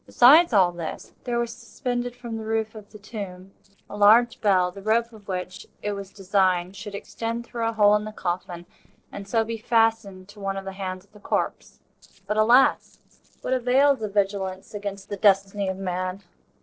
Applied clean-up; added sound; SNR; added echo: neural separator model SepFormer DNS4.